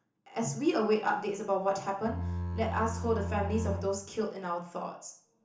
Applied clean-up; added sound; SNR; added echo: none; Bowed string instrument; 3 dB; reverberation time 0.7 s.